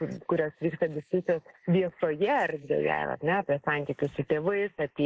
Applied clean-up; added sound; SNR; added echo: neural mask model Resemble Enhance denoiser.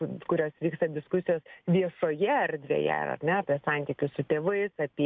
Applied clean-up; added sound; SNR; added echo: none; none; none; none.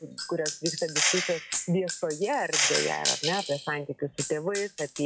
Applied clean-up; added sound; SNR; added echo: classical method log-MMSE.